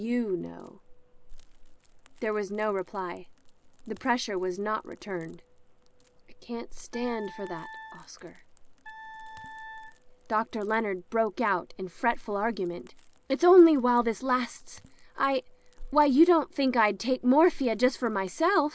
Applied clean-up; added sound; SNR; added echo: none; Crackle + Wind instrument, woodwind instrument; 19 dB; none.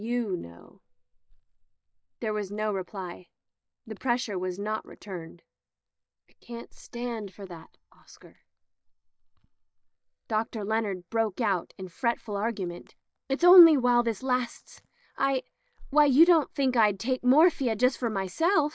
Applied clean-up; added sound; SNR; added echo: neural mask model DeepFilterNet 3.